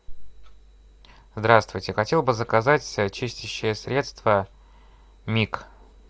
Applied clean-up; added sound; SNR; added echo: none; none; none; none.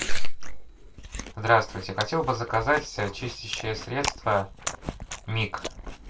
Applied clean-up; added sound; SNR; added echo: none; Chewing, mastication; 12 dB; reverberation time 0.2 s.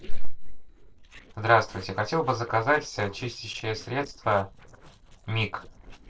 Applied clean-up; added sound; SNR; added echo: neural separator model SepFormer DNS4.